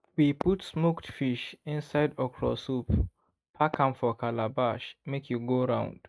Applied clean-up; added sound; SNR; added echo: neural mask model RNNoise.